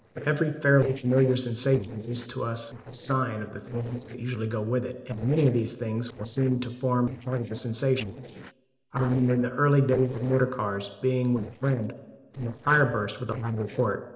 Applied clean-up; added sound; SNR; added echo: neural separator model SepFormer DNS4.